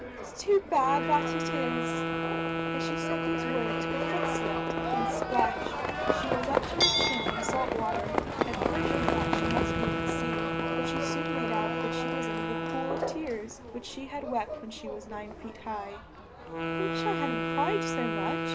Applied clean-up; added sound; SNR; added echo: none; Livestock, farm animals, working animals + Wind instrument, woodwind instrument; -4 dB; none.